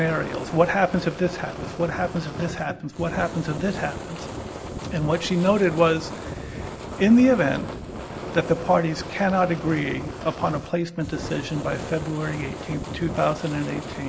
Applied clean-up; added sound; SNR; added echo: none; Fire; 10 dB; none.